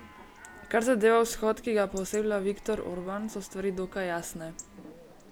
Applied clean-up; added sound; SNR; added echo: none; Chatter / Chirp, tweet / Livestock, farm animals, working animals; 20 dB; none.